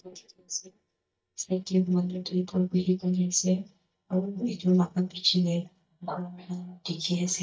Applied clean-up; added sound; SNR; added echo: neural mask model DeepFilterNet 3.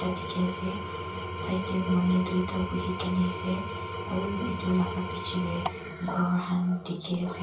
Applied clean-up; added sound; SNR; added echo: none; Engine / Tools; 6 dB; reverberation time 0.3 s.